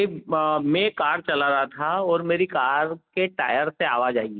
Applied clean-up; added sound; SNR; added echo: none; none; none; none.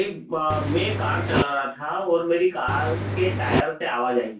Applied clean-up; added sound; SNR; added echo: none; Engine; 1 dB; reverberation time 0.2 s.